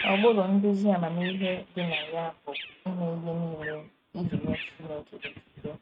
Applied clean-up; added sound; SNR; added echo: neural mask model RNNoise.